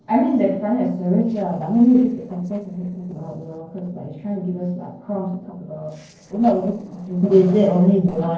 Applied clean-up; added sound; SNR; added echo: neural separator model SepFormer DNS4.